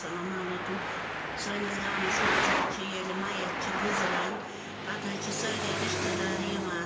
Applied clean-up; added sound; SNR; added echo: none; Traffic noise, roadway noise; -4 dB; reverberation time 2.1 s.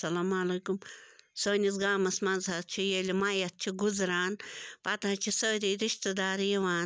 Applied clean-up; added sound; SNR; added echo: none; none; none; none.